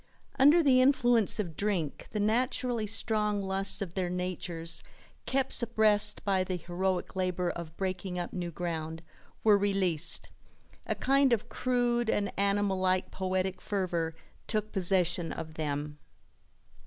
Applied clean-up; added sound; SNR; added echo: none; none; none; none.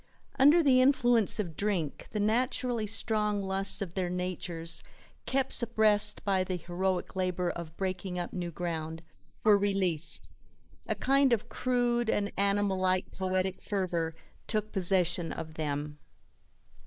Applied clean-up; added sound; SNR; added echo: neural mask model Resemble Enhance denoiser.